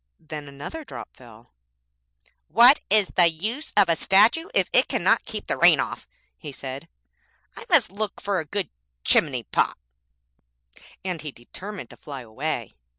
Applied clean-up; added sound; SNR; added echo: none; none; none; none.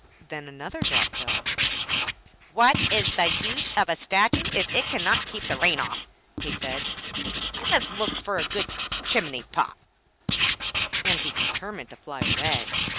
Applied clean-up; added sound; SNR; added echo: none; Writing; 0 dB; none.